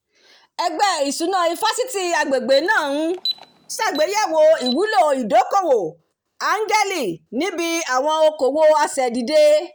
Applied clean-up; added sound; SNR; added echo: none; Alarm; 15 dB; none.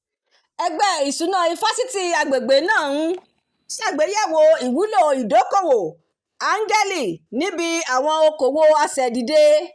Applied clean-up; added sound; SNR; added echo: neural mask model DeepFilterNet 3.